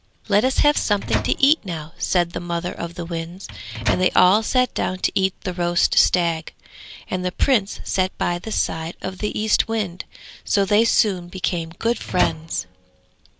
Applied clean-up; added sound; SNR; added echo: none; Microwave oven; 8 dB; none.